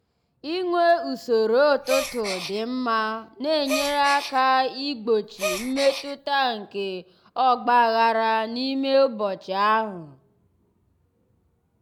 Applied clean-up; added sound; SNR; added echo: none; Gasp; 8 dB; none.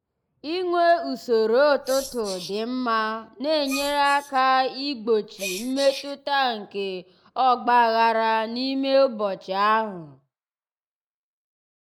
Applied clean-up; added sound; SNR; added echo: neural mask model Resemble Enhance denoiser.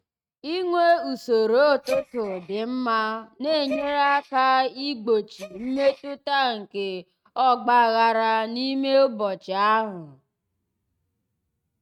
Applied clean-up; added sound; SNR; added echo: neural mask model RNNoise.